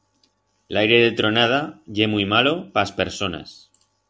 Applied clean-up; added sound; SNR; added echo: none; none; none; none.